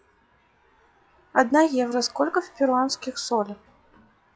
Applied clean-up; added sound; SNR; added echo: classical method log-MMSE.